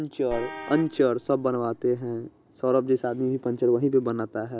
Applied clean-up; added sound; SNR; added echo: none; Vehicle horn, car horn, honking; 15 dB; none.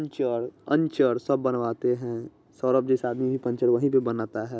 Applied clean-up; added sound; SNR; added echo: none; none; none; none.